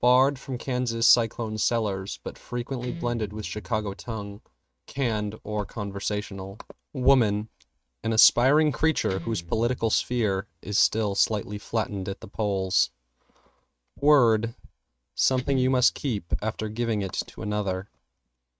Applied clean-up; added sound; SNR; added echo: neural mask model RNNoise.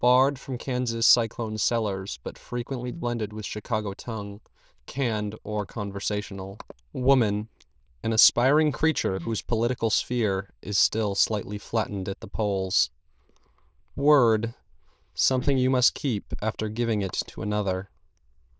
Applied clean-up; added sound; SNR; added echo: neural diffusion model UNIVERSE++.